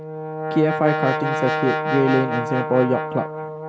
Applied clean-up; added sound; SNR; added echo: none; Brass instrument; 3 dB; none.